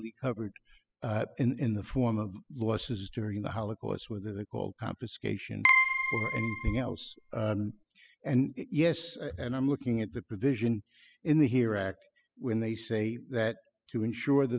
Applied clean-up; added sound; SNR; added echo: classical method spectral subtraction.